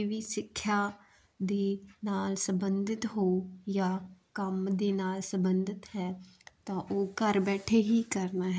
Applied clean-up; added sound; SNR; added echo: none; none; none; none.